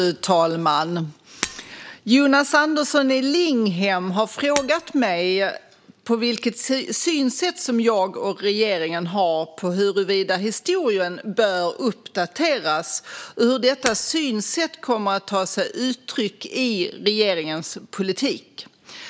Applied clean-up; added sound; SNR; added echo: none; Shatter; 15 dB; none.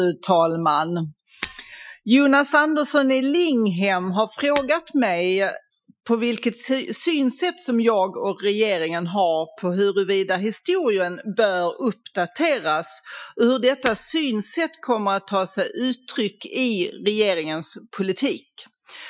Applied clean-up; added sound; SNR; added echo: classical method Wiener filter.